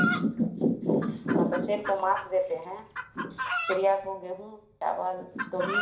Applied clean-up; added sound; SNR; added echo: none; Chicken, rooster; 7 dB; reverberation time 0.5 s.